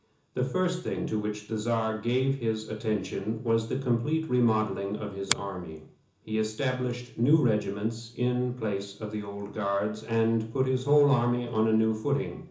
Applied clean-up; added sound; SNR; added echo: none; Finger snapping; 10 dB; reverberation time 0.7 s.